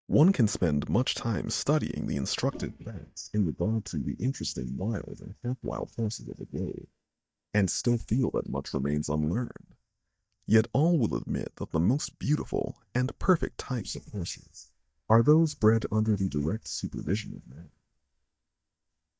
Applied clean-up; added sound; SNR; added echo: neural mask model DeepFilterNet 3.